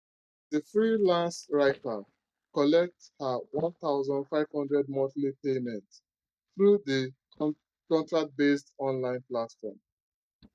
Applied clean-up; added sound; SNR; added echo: neural mask model DeepFilterNet 3.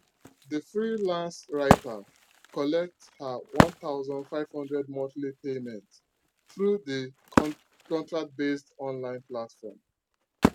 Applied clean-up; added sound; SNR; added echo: none; Wood; -1 dB; none.